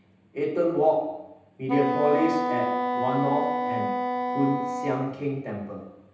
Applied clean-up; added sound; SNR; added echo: none; Wind instrument, woodwind instrument; 2 dB; reverberation time 0.9 s.